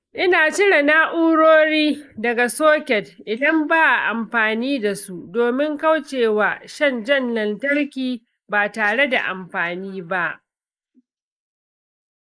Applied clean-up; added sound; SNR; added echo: neural mask model Resemble Enhance denoiser.